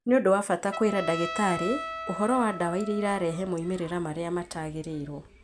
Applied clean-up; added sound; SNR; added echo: none; Trumpet; 11 dB; none.